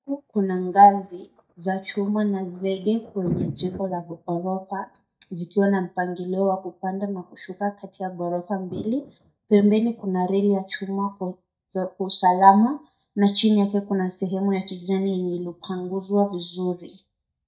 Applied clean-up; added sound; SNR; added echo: neural mask model DeepFilterNet 3.